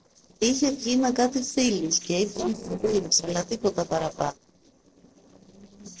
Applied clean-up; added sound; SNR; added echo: neural separator model SepFormer DNS4.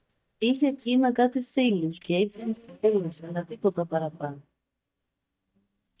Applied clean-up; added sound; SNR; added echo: neural mask model DeepFilterNet 3.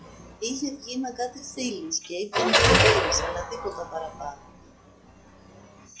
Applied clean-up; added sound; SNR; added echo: classical method log-MMSE.